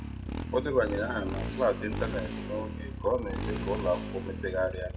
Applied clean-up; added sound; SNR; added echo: none; Motorcycle; 4 dB; reverberation time 1.2 s.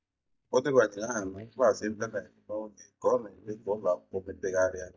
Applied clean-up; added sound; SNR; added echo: neural mask model DeepFilterNet 3.